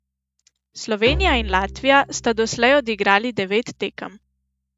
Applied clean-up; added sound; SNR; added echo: neural mask model RNNoise.